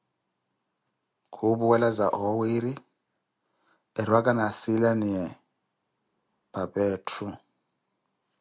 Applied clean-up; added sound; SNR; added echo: none; none; none; none.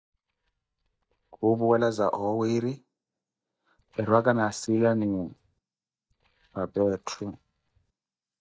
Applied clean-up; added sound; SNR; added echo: neural mask model DeepFilterNet 3.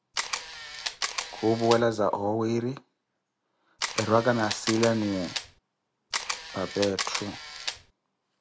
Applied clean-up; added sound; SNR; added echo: none; Camera; 6 dB; none.